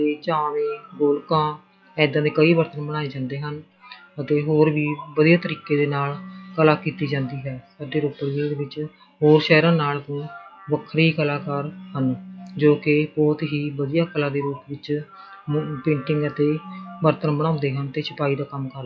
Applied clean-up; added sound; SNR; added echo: classical method log-MMSE.